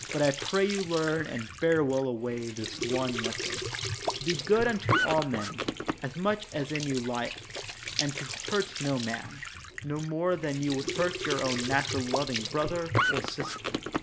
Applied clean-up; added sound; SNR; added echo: none; Squeak / Trickle, dribble / Sink (filling or washing); 3 dB; none.